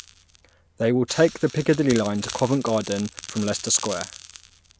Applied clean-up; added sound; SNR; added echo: none; Crackle; 15 dB; none.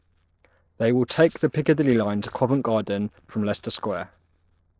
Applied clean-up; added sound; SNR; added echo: neural separator model SepFormer DNS4.